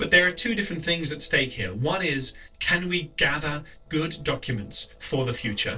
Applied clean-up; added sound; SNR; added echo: neural separator model SepFormer DNS4.